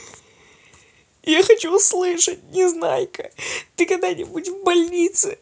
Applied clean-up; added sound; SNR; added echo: none; none; none; none.